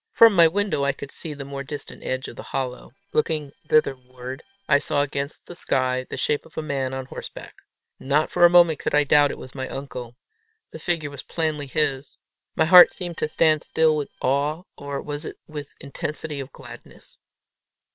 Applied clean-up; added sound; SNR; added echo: neural separator model SepFormer WHAM!.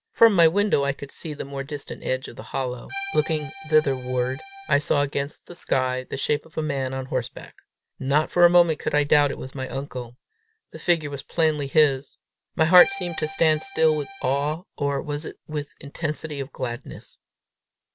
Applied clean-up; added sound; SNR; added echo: none; Accordion; 13 dB; none.